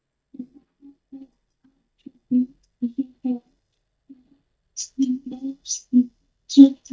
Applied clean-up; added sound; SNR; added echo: neural mask model DeepFilterNet 3.